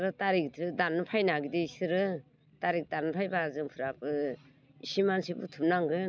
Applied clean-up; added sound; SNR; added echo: none; none; none; none.